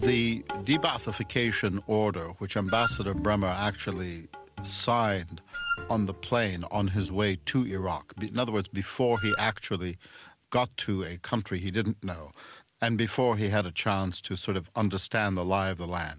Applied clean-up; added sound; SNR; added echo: none; Wind instrument, woodwind instrument; 4 dB; none.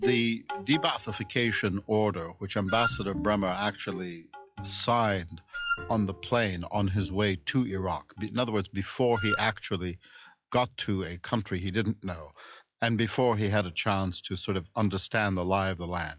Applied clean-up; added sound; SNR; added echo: classical method log-MMSE.